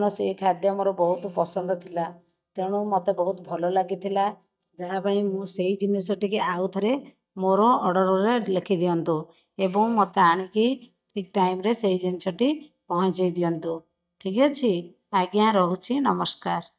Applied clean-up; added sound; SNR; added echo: neural mask model DeepFilterNet 3.